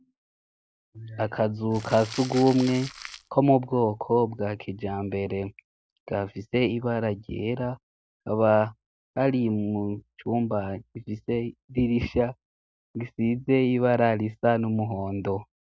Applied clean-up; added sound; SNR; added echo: none; Crumpling, crinkling; 14 dB; none.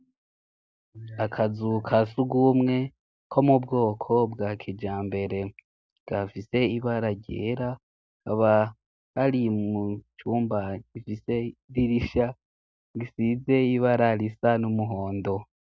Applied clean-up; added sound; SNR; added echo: none; none; none; none.